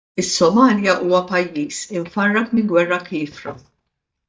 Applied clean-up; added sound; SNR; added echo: neural mask model DeepFilterNet 3.